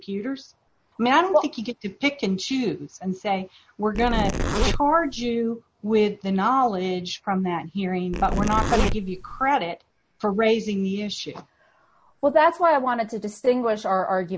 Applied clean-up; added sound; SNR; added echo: none; Zipper (clothing); 1 dB; none.